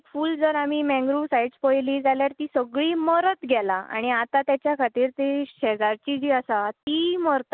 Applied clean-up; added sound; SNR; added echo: none; none; none; none.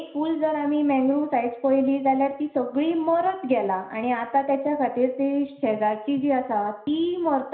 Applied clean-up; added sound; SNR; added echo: none; none; none; reverberation time 0.5 s.